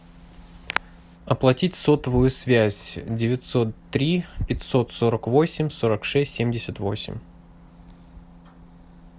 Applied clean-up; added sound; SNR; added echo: none; none; none; none.